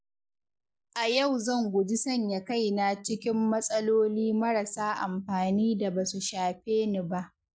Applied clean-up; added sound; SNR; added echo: neural mask model Resemble Enhance denoiser.